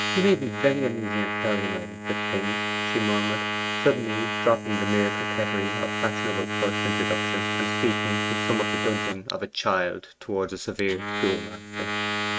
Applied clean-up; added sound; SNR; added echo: neural mask model RNNoise.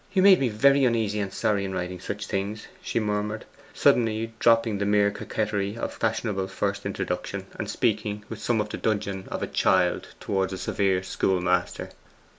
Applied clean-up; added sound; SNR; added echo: none; none; none; none.